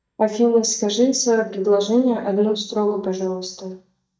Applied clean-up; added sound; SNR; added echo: neural mask model DeepFilterNet 3.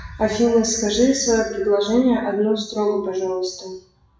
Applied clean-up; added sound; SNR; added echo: classical method WPE with log-MMSE.